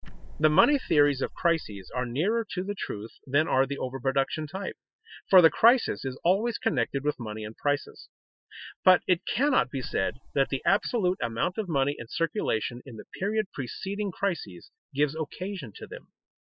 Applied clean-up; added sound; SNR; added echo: classical method spectral subtraction.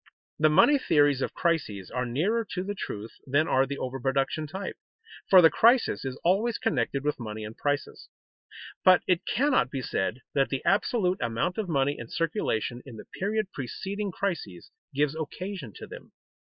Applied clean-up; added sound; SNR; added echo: neural mask model Resemble Enhance denoiser.